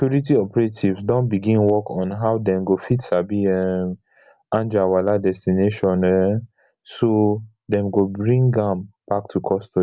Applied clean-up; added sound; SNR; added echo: none; none; none; none.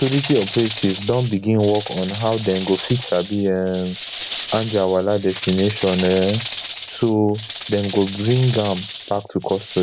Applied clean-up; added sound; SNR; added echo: none; Rattle / Rattle (instrument); 12 dB; none.